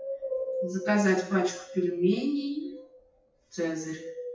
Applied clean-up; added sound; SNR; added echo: classical method WPE with log-MMSE.